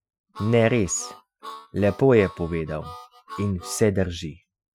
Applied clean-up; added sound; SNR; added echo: classical method Wiener filter.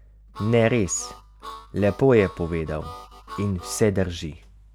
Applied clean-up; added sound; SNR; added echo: none; Harmonica; 17 dB; none.